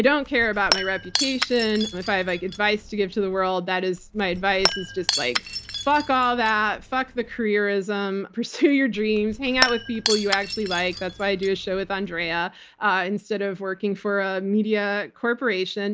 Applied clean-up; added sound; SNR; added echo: none; Shatter / Crushing; 7 dB; none.